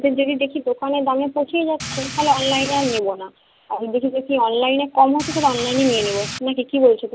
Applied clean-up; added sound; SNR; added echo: none; Rain; 9 dB; none.